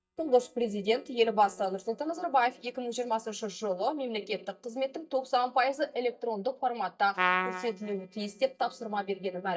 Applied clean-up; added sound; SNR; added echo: neural mask model DeepFilterNet 3.